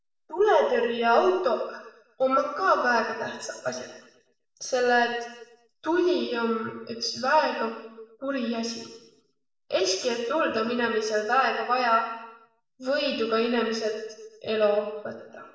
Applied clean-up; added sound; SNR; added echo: none; none; none; reverberation time 0.9 s.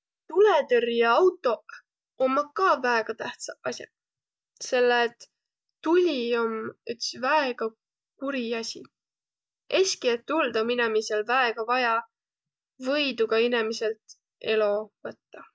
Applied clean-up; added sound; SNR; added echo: none; none; none; none.